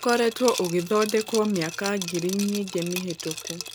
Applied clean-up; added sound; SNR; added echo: none; Liquid; 10 dB; none.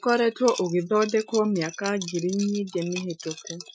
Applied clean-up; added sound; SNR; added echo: classical method Wiener filter.